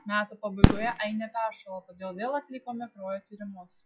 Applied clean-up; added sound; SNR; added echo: classical method log-MMSE.